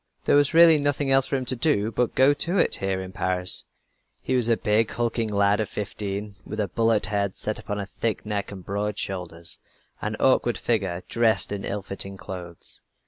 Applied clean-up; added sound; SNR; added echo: none; none; none; none.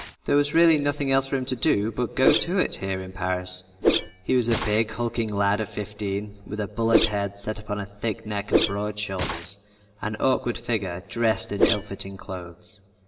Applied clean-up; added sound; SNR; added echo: none; Whoosh, swoosh, swish; 5 dB; reverberation time 1.8 s.